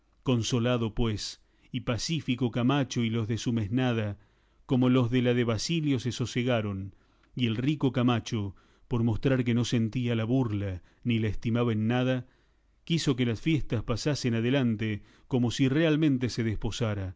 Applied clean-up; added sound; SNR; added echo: none; none; none; none.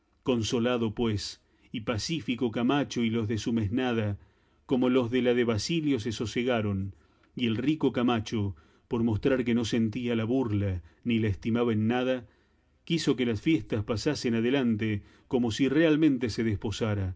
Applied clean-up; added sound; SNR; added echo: none; none; none; reverberation time 0.3 s.